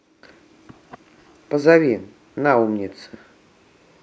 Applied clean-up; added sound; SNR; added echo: none; none; none; none.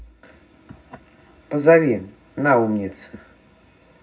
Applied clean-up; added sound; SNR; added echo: none; none; none; reverberation time 0.4 s.